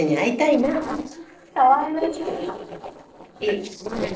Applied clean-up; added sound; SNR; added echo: neural separator model SepFormer DNS4.